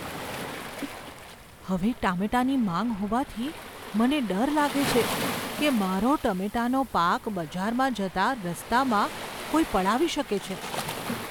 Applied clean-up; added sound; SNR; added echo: none; Waves, surf; 9 dB; none.